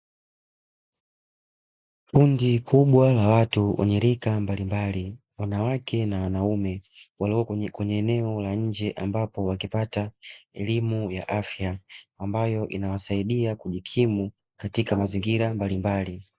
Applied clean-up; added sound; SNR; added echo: none; none; none; none.